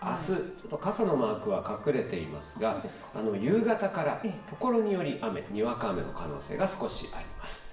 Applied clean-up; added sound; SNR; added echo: none; Vehicle horn, car horn, honking; 16 dB; reverberation time 0.7 s.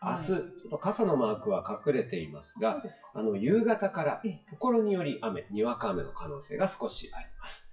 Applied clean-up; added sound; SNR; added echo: classical method WPE with log-MMSE.